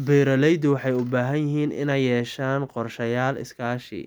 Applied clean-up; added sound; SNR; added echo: none; none; none; none.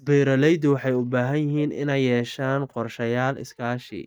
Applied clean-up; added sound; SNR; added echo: neural mask model DeepFilterNet 3.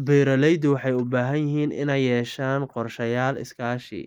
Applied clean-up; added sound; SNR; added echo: neural mask model Resemble Enhance denoiser.